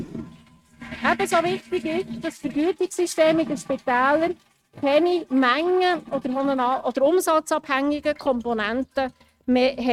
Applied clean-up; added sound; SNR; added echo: neural mask model RNNoise.